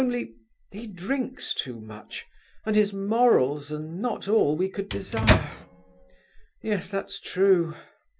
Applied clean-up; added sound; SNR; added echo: none; Microwave oven; 0 dB; none.